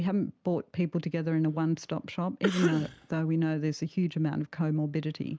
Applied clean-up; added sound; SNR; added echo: none; Cough; 6 dB; none.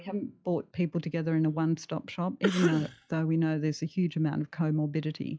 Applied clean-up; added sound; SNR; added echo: classical method log-MMSE.